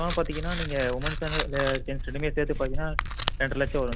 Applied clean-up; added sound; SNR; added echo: none; Tearing; 0 dB; none.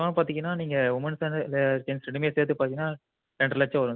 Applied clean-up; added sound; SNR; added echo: none; none; none; none.